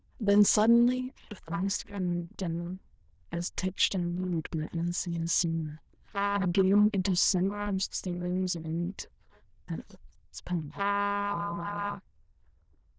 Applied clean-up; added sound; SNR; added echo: neural diffusion model UNIVERSE++.